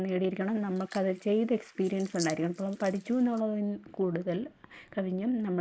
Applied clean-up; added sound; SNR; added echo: neural mask model Resemble Enhance denoiser.